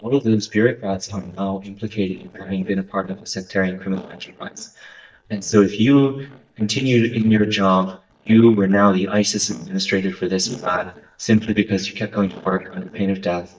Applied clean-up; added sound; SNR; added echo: neural mask model DeepFilterNet 3.